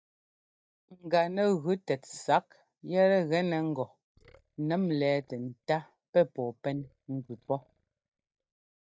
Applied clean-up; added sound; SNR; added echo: neural mask model DeepFilterNet 3.